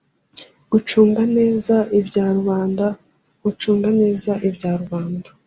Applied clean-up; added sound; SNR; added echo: none; none; none; none.